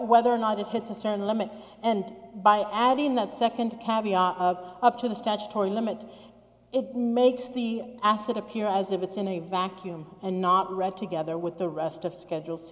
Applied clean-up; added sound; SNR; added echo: none; none; none; none.